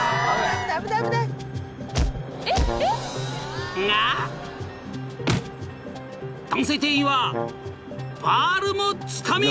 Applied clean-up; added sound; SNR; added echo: none; Brass instrument; 11 dB; none.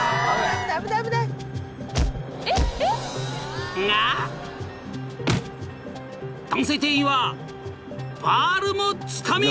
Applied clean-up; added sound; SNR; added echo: none; none; none; none.